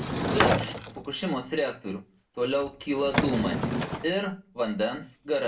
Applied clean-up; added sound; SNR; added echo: none; Sliding door / Wood; 1 dB; reverberation time 0.2 s.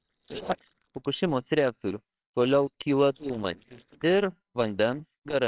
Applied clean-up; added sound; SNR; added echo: neural separator model SepFormer WHAMR!.